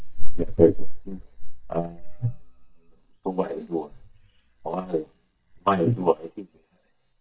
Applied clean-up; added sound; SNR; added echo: neural mask model DeepFilterNet 3.